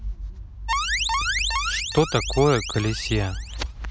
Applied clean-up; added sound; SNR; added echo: none; Alarm; 3 dB; none.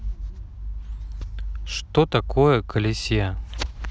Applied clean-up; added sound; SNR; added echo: none; none; none; none.